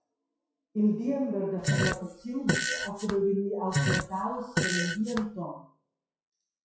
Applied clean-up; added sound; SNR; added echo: classical method WPE with log-MMSE.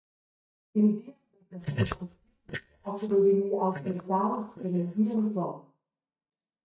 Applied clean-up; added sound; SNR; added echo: neural mask model DeepFilterNet 3.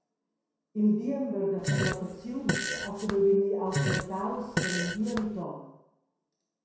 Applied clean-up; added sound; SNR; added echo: none; Fart; 2 dB; reverberation time 0.7 s.